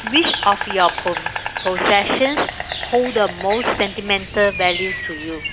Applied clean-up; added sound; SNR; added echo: none; Insect; 7 dB; none.